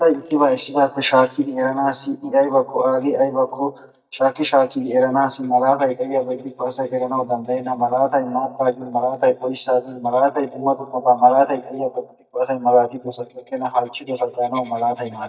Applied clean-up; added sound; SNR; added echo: neural mask model DeepFilterNet 3.